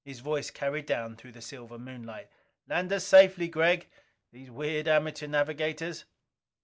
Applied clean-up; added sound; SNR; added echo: none; none; none; none.